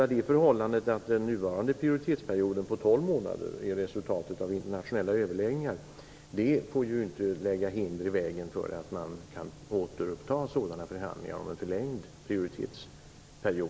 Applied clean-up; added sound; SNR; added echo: none; none; none; none.